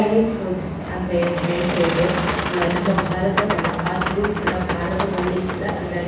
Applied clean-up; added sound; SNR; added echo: none; Boat, Water vehicle; 4 dB; reverberation time 1.1 s.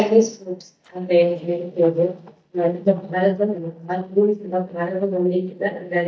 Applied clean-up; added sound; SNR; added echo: neural mask model DeepFilterNet 3.